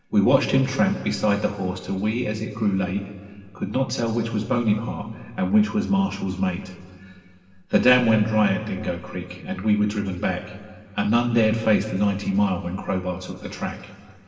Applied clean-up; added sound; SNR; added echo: none; none; none; reverberation time 2.3 s.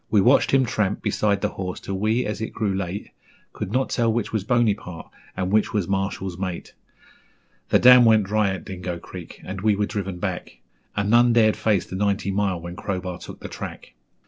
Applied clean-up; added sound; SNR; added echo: none; none; none; none.